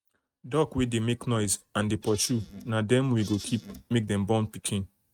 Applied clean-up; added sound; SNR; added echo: neural mask model RNNoise.